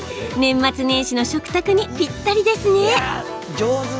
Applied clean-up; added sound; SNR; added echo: none; none; none; none.